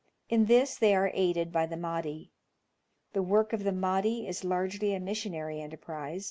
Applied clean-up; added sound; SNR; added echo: none; none; none; none.